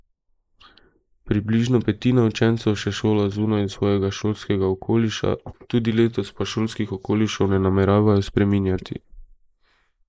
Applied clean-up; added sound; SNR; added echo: neural mask model Resemble Enhance denoiser.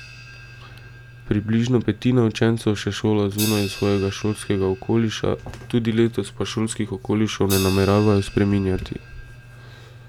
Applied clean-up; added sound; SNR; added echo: none; Crash cymbal; 16 dB; none.